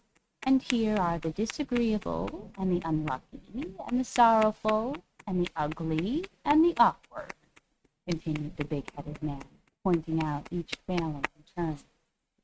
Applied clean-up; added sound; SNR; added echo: neural mask model RNNoise.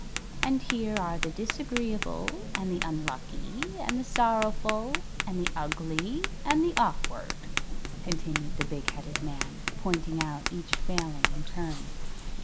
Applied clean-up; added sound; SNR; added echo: none; Tap; -1 dB; none.